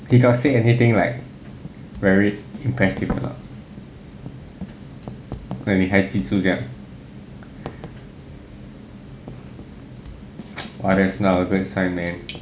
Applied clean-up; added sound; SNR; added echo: none; Drum kit; 20 dB; none.